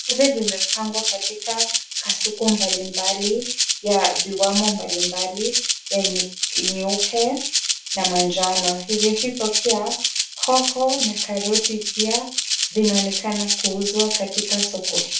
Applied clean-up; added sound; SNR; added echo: none; Rattle (instrument); 0 dB; reverberation time 0.3 s.